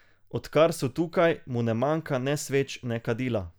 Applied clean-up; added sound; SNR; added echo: none; none; none; none.